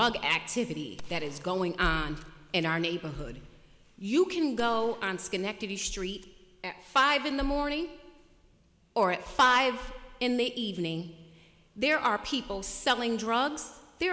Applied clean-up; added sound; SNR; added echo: none; Gunshot, gunfire; 16 dB; none.